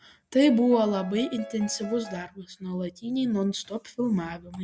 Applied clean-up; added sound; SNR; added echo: none; Piano; 15 dB; none.